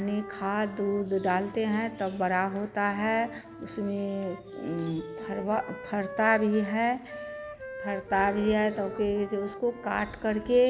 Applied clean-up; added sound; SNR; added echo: none; Wind instrument, woodwind instrument; 14 dB; none.